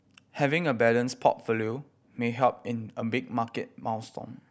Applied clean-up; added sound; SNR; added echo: none; none; none; none.